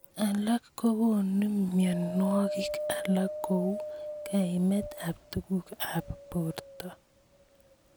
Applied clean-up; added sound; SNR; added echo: none; Wind; 10 dB; none.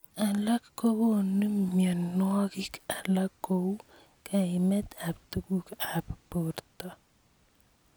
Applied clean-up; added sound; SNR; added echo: none; none; none; none.